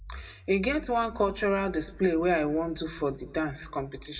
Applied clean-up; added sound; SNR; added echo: none; Accelerating, revving, vroom; 17 dB; reverberation time 0.4 s.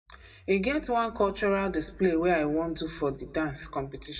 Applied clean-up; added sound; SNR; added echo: neural mask model DeepFilterNet 3.